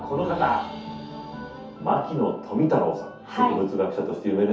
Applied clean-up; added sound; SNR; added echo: none; none; none; reverberation time 0.5 s.